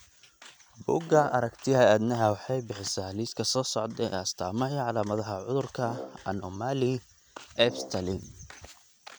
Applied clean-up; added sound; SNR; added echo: none; Brass instrument; 16 dB; none.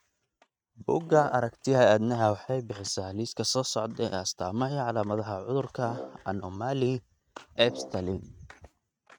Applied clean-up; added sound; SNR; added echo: neural mask model RNNoise.